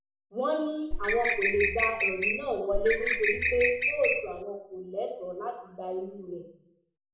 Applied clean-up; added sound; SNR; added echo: none; Bird; -2 dB; reverberation time 0.7 s.